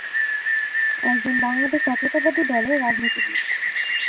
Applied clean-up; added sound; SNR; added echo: none; Rain; -3 dB; none.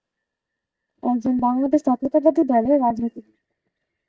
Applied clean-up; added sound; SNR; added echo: neural mask model DeepFilterNet 3.